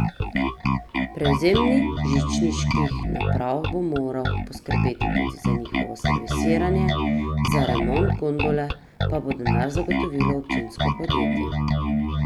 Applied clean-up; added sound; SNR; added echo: none; Bass guitar; -3 dB; none.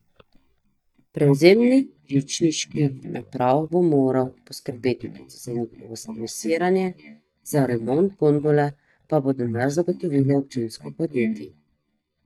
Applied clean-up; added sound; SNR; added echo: neural mask model DeepFilterNet 3.